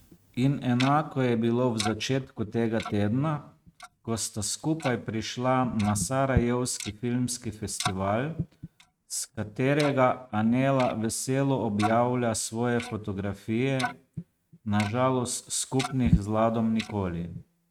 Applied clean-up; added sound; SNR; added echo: neural mask model RNNoise.